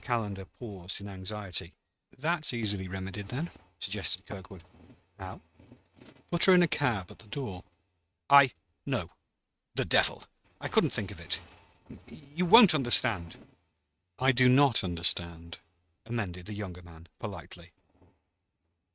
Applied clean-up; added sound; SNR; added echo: neural mask model RNNoise.